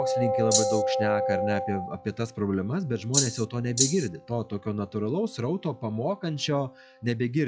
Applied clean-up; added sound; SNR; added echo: classical method log-MMSE.